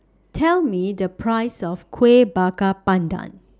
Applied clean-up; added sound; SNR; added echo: none; none; none; none.